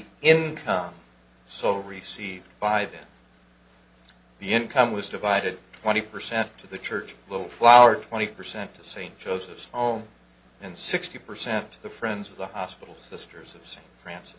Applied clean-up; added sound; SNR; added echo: none; none; none; none.